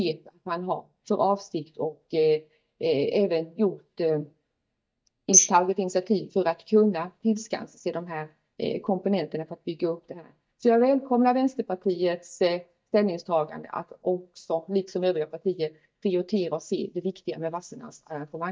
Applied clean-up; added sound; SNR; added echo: neural mask model DeepFilterNet 3.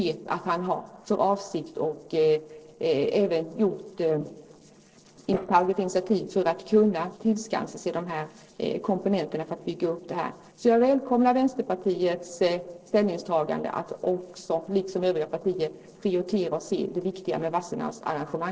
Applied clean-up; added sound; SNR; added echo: neural separator model SepFormer DNS4.